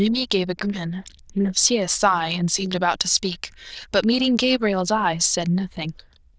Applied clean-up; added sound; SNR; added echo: neural diffusion model UNIVERSE++.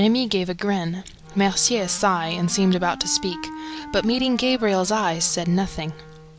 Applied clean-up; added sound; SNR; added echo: none; Wind instrument, woodwind instrument; 17 dB; none.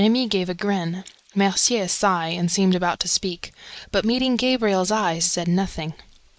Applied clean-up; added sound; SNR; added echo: neural mask model Resemble Enhance denoiser.